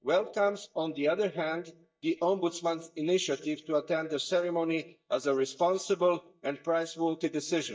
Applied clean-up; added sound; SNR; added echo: neural mask model DeepFilterNet 3.